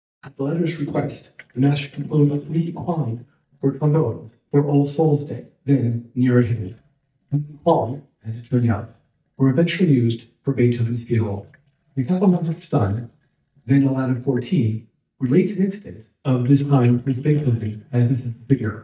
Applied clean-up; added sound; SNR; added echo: neural mask model DeepFilterNet 3.